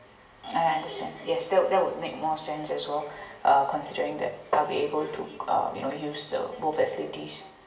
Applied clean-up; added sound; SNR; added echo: none; Tap; 3 dB; reverberation time 0.7 s.